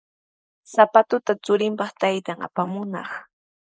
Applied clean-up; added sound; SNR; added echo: neural mask model Resemble Enhance denoiser.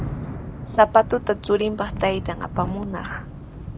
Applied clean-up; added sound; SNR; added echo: none; Thunder / Rain; 9 dB; none.